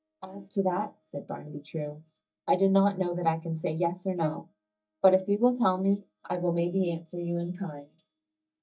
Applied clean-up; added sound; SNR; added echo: neural mask model DeepFilterNet 3.